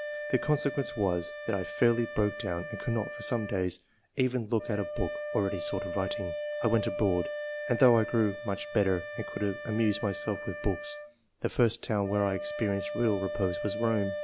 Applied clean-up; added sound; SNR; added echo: none; Wind instrument, woodwind instrument; 8 dB; none.